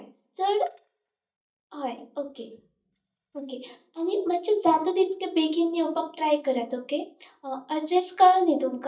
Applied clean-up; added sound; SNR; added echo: neural mask model DeepFilterNet 3.